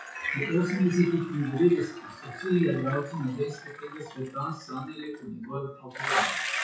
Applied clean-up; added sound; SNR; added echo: classical method WPE with log-MMSE.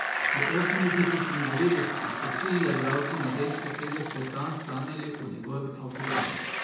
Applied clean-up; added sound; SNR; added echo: none; Bicycle; 2 dB; reverberation time 0.9 s.